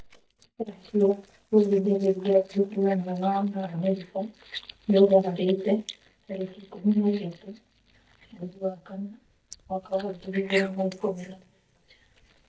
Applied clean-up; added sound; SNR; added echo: neural mask model DeepFilterNet 3.